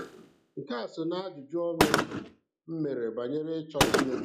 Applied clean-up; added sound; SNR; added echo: classical method log-MMSE.